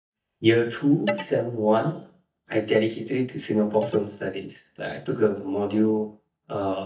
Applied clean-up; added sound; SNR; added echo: neural mask model DeepFilterNet 3.